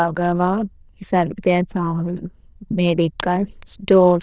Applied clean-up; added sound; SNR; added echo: neural diffusion model UNIVERSE++.